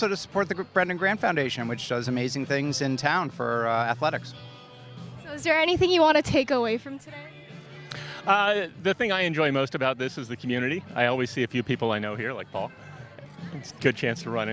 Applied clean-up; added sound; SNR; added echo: none; none; none; none.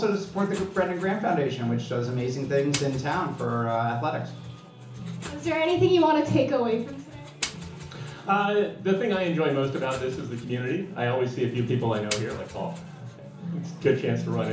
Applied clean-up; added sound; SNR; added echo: none; Engine; 18 dB; reverberation time 0.8 s.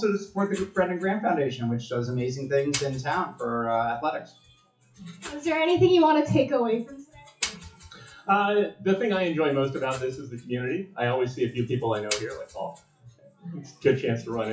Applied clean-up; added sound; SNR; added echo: classical method WPE with log-MMSE.